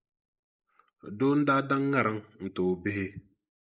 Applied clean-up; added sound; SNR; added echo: neural mask model Resemble Enhance denoiser.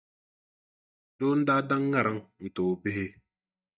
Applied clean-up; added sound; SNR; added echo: neural mask model DeepFilterNet 3.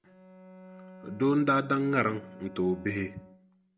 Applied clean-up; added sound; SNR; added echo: none; Bowed string instrument; 19 dB; none.